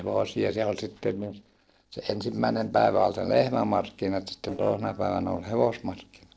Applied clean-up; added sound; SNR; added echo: neural separator model SepFormer DNS4.